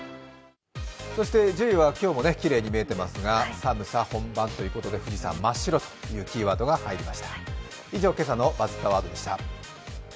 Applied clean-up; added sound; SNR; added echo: none; none; none; none.